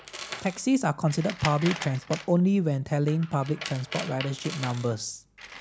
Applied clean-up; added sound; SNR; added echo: none; Tools; 13 dB; none.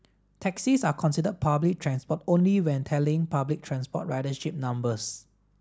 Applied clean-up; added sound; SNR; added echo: none; none; none; none.